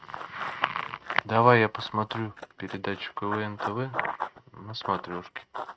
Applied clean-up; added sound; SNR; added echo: neural mask model RNNoise.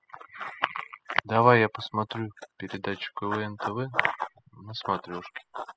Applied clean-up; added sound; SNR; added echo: classical method spectral subtraction.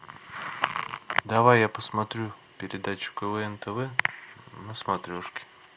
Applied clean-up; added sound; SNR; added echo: none; none; none; none.